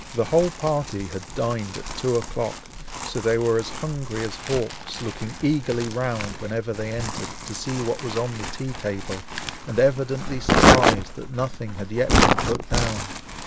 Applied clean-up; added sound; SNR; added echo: none; Crumpling, crinkling; 0 dB; none.